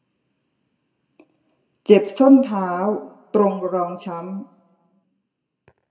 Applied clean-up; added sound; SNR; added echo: none; none; none; reverberation time 1.1 s.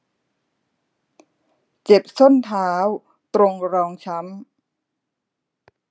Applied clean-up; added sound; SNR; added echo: none; none; none; none.